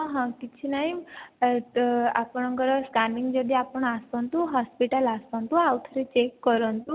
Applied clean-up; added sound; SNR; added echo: none; none; none; none.